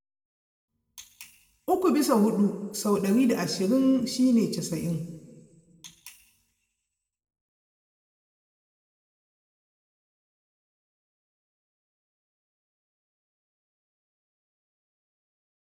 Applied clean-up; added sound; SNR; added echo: none; none; none; reverberation time 1.3 s.